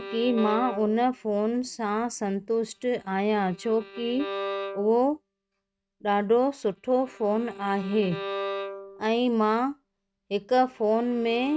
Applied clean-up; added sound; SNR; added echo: neural mask model RNNoise.